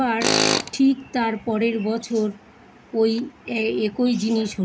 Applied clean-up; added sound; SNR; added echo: none; Tools; 5 dB; none.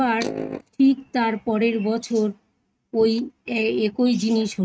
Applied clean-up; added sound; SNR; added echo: neural mask model RNNoise.